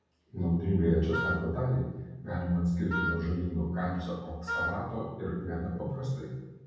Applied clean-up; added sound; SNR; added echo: none; Wind instrument, woodwind instrument; 4 dB; reverberation time 1.1 s.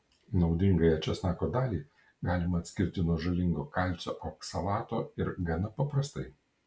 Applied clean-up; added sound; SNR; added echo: none; none; none; none.